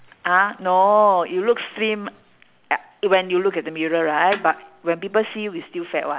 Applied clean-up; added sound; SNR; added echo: none; Snare drum; 17 dB; none.